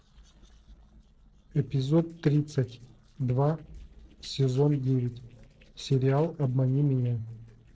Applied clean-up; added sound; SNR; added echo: neural separator model SepFormer DNS4.